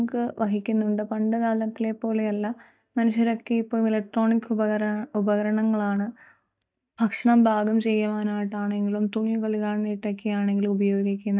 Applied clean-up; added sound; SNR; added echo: neural mask model DeepFilterNet 3.